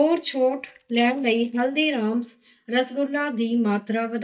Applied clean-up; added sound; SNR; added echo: neural mask model DeepFilterNet 3.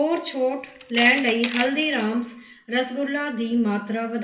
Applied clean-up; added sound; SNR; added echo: none; Tools; 10 dB; reverberation time 0.2 s.